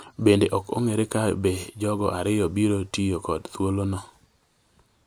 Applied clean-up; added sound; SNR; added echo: none; none; none; none.